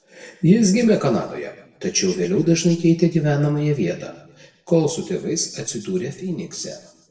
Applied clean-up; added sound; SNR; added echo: none; none; none; reverberation time 0.8 s.